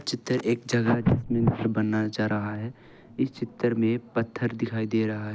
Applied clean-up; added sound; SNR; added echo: none; none; none; none.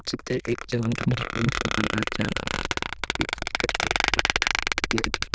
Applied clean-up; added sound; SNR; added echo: neural diffusion model UNIVERSE++.